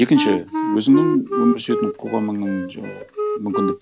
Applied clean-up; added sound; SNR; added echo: none; Wind instrument, woodwind instrument; 4 dB; none.